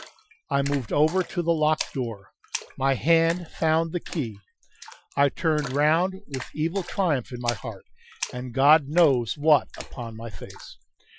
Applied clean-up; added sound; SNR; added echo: classical method Wiener filter.